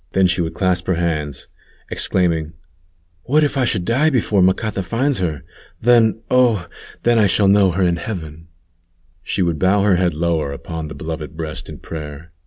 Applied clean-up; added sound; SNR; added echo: none; none; none; none.